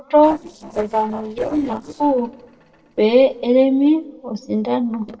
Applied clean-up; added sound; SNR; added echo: neural separator model SepFormer DNS4.